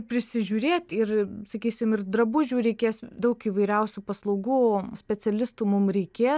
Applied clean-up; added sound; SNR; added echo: none; none; none; none.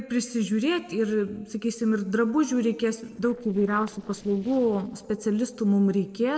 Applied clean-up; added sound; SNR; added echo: neural separator model SepFormer DNS4.